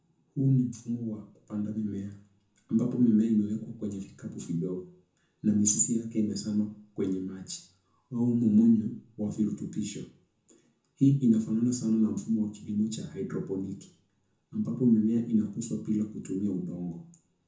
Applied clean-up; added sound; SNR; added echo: none; none; none; reverberation time 0.6 s.